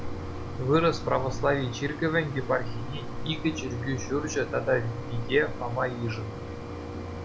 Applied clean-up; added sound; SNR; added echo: none; Mechanisms; 5 dB; none.